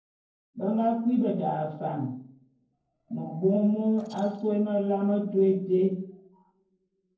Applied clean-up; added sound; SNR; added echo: neural separator model SepFormer DNS4.